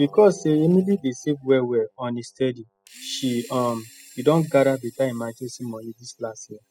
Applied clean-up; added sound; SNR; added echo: classical method spectral subtraction.